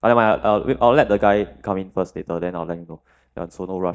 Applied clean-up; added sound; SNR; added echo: neural mask model DeepFilterNet 3.